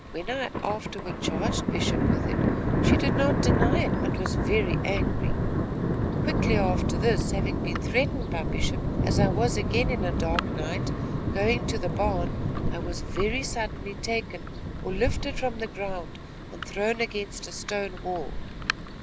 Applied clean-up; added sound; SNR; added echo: none; Thunder; -4 dB; none.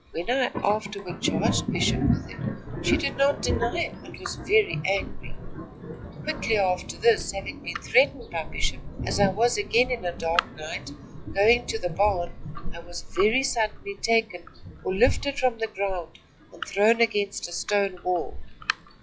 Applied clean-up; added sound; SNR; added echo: classical method log-MMSE.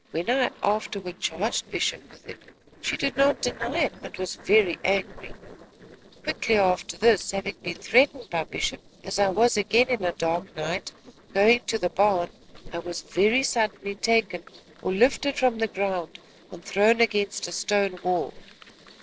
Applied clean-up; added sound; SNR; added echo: neural separator model SepFormer DNS4.